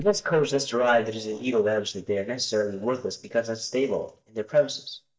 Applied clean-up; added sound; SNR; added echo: neural mask model DeepFilterNet 3.